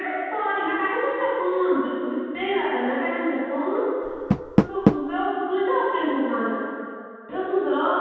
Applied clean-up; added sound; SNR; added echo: none; Door; 6 dB; reverberation time 2.1 s.